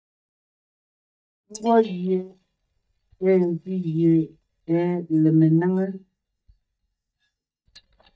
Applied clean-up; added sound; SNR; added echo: neural mask model DeepFilterNet 3.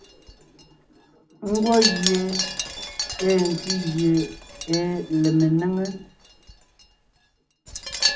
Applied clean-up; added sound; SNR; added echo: none; Wind chime; 6 dB; reverberation time 0.4 s.